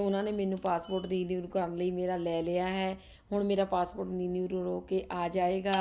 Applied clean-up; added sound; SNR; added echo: none; none; none; none.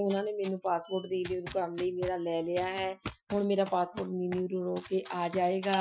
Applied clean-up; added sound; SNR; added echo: classical method Wiener filter.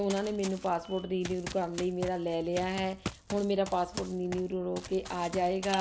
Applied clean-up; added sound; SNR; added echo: none; Run; 13 dB; none.